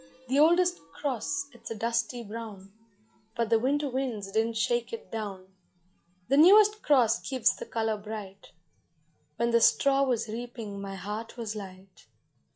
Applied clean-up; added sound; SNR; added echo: classical method log-MMSE.